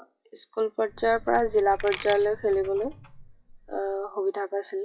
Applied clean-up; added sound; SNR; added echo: classical method WPE with log-MMSE.